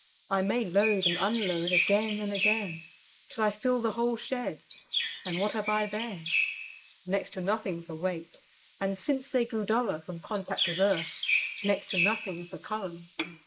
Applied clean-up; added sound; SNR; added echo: neural mask model Resemble Enhance denoiser.